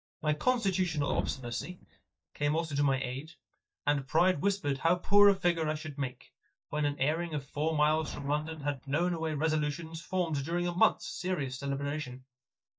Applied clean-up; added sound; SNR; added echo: neural mask model DeepFilterNet 3.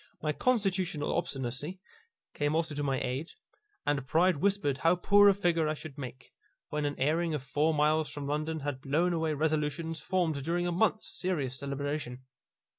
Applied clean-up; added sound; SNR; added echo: none; none; none; none.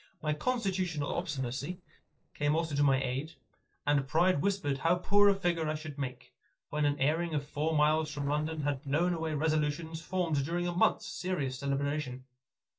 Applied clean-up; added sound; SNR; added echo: neural separator model SepFormer DNS4.